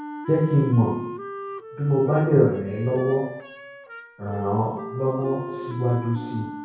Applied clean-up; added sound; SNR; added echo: none; Wind instrument, woodwind instrument; 13 dB; reverberation time 0.6 s.